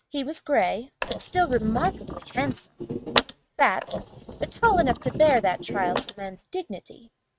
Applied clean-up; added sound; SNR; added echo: neural mask model RNNoise.